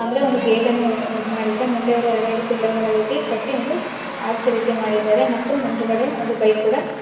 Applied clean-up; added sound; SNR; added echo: none; Applause / Crowd / Cheering; 12 dB; reverberation time 1.2 s.